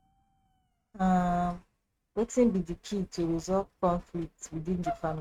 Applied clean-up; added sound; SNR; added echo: neural mask model RNNoise.